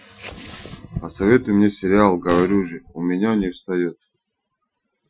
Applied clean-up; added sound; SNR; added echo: classical method Wiener filter.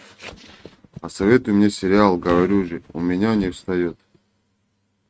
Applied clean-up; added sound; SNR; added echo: neural mask model RNNoise.